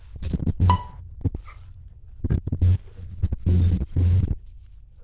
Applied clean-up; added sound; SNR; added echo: neural diffusion model UNIVERSE++.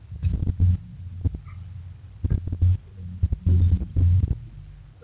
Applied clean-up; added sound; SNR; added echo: none; none; none; none.